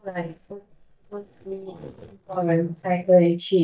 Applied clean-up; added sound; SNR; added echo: neural mask model DeepFilterNet 3.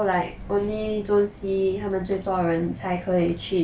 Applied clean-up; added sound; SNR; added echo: none; none; none; none.